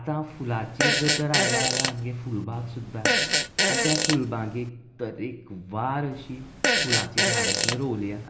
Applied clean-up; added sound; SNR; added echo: none; Fart; -4 dB; reverberation time 0.9 s.